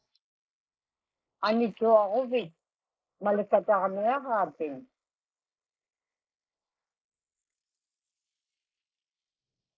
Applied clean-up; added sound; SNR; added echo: neural mask model Resemble Enhance denoiser.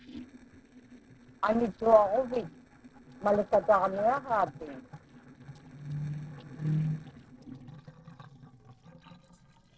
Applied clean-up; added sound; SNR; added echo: neural separator model SepFormer DNS4.